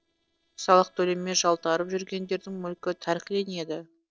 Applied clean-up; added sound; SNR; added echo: neural separator model SepFormer DNS4.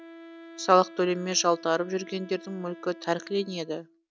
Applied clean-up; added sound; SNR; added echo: none; Wind instrument, woodwind instrument; 19 dB; none.